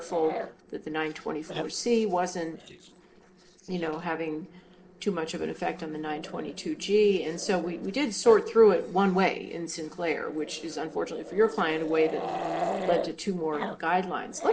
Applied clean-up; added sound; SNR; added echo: neural separator model SepFormer DNS4.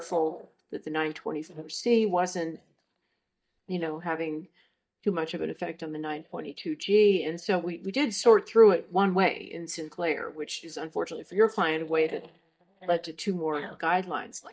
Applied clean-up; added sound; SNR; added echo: neural mask model DeepFilterNet 3.